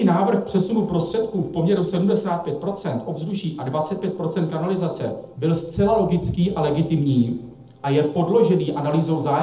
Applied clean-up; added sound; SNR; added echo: neural separator model SepFormer DNS4.